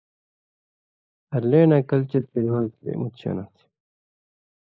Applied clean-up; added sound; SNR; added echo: neural mask model Resemble Enhance denoiser.